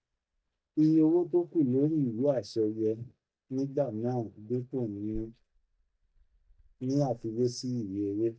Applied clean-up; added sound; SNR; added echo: neural mask model DeepFilterNet 3.